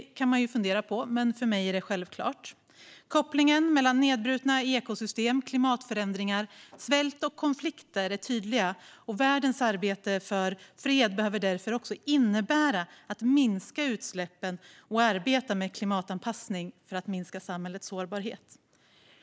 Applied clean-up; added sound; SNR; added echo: neural mask model Resemble Enhance denoiser.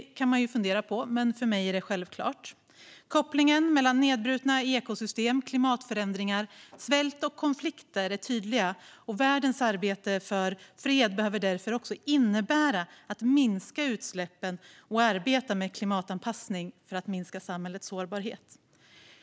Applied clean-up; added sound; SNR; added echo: none; none; none; none.